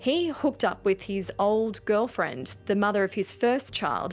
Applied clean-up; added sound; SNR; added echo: none; none; none; none.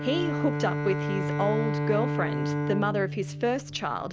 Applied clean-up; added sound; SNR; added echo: none; Bowed string instrument; 0 dB; none.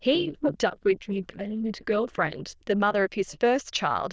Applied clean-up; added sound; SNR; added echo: neural diffusion model UNIVERSE++.